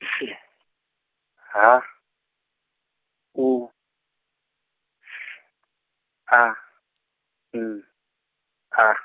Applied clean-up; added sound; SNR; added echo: none; none; none; none.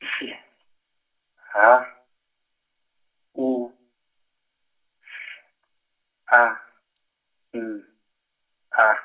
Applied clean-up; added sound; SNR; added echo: none; none; none; reverberation time 0.2 s.